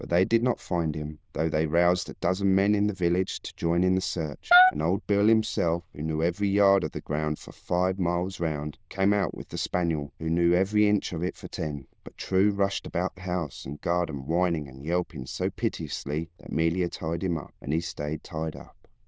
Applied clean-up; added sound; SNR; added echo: neural diffusion model UNIVERSE++.